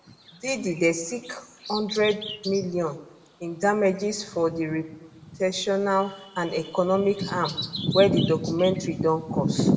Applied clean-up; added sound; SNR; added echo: none; Bird vocalization, bird call, bird song; 6 dB; reverberation time 0.6 s.